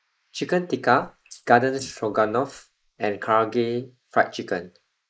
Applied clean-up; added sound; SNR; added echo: neural mask model Resemble Enhance denoiser.